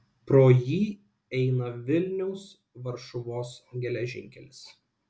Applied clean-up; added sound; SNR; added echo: none; none; none; none.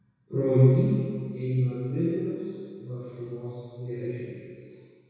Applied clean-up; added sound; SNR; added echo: none; none; none; reverberation time 1.9 s.